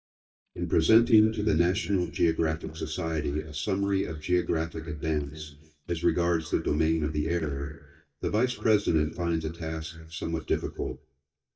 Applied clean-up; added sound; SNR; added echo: neural mask model DeepFilterNet 3.